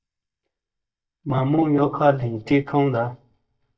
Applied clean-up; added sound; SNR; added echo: neural mask model DeepFilterNet 3.